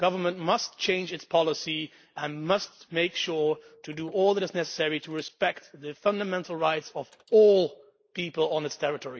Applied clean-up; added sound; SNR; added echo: neural mask model Resemble Enhance denoiser.